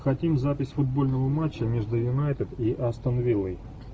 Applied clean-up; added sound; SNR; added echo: none; none; none; none.